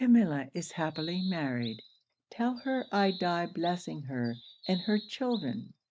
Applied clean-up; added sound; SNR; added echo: neural mask model RNNoise.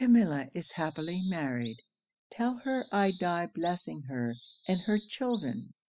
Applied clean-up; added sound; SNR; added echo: classical method spectral subtraction.